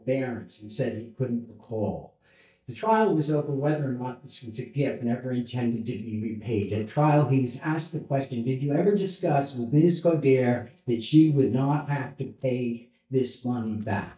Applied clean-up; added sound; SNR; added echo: neural mask model DeepFilterNet 3.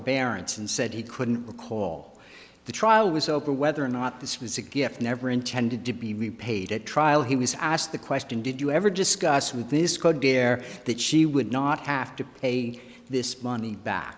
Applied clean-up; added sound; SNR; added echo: none; none; none; none.